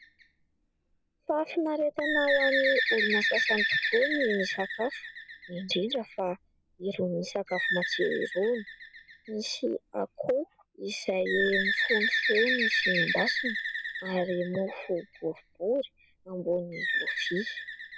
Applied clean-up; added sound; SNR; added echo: none; Bird; 1 dB; none.